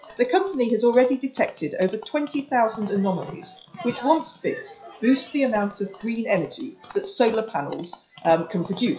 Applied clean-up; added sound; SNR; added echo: classical method WPE with log-MMSE.